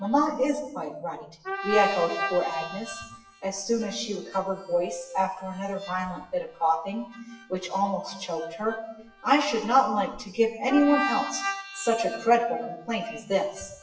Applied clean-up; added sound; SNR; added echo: classical method WPE with log-MMSE.